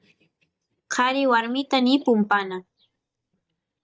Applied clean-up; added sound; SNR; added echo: neural mask model DeepFilterNet 3.